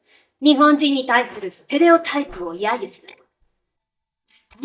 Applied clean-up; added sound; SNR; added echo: neural mask model DeepFilterNet 3.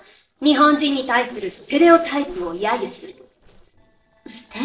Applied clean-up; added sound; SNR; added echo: neural separator model SepFormer DNS4.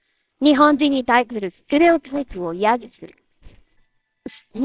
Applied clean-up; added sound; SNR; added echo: neural separator model SepFormer WHAMR!.